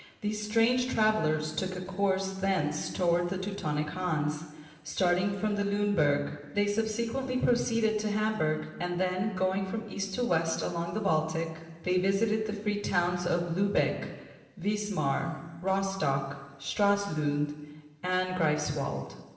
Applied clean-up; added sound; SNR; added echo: none; none; none; reverberation time 1.2 s.